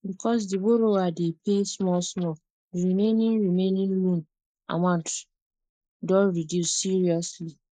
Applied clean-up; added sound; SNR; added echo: neural mask model Resemble Enhance denoiser.